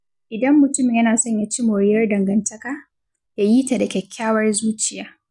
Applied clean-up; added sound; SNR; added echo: none; none; none; none.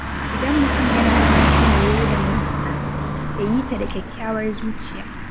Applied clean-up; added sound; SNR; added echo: none; Car passing by; -4 dB; none.